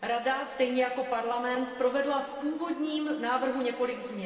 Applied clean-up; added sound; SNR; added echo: none; none; none; reverberation time 2.4 s.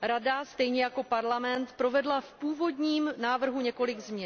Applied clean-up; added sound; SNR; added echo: none; none; none; none.